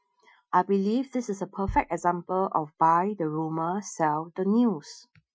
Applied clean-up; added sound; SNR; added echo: classical method Wiener filter.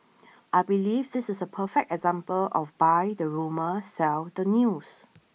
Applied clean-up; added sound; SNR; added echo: neural mask model Resemble Enhance denoiser.